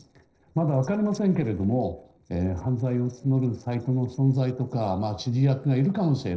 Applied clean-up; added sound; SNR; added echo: neural separator model SepFormer DNS4.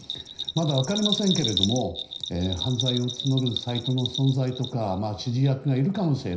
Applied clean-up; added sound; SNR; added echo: none; Bell; 7 dB; reverberation time 0.5 s.